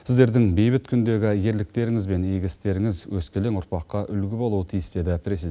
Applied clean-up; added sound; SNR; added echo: none; none; none; none.